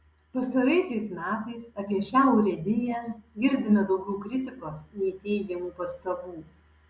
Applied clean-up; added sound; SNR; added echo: none; none; none; none.